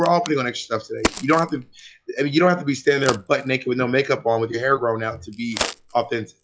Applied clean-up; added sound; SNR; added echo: classical method log-MMSE.